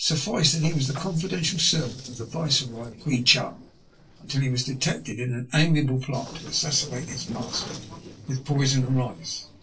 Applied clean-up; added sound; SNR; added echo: neural separator model SepFormer DNS4.